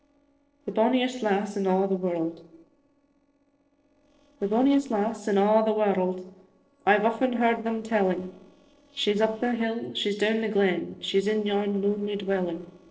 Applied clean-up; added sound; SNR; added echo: neural separator model SepFormer DNS4.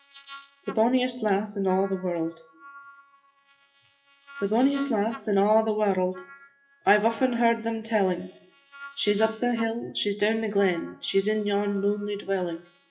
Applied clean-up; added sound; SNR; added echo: classical method WPE with log-MMSE.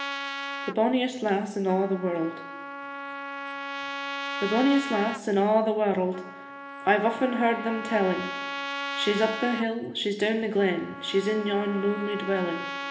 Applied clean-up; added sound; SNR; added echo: none; Trumpet; 9 dB; reverberation time 1.1 s.